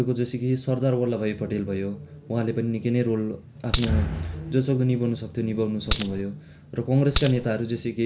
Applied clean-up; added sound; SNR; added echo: none; Coin (dropping); -3 dB; none.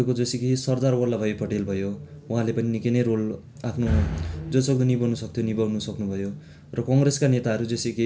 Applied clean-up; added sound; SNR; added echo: none; none; none; none.